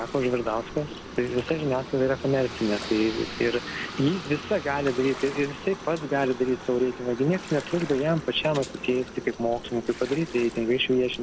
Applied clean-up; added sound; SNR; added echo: none; Gurgling + Aircraft; 12 dB; none.